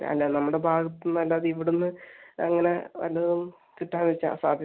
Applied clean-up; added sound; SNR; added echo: none; none; none; none.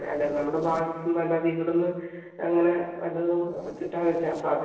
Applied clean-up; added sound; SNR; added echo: neural separator model SepFormer DNS4.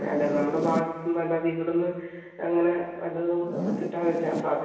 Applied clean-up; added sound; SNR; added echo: none; Zipper (clothing); 7 dB; reverberation time 1.2 s.